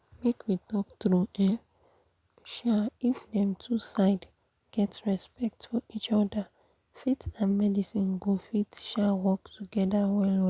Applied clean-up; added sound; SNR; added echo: none; none; none; none.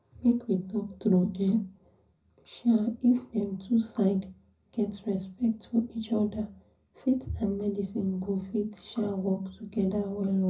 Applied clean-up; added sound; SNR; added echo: none; none; none; reverberation time 0.4 s.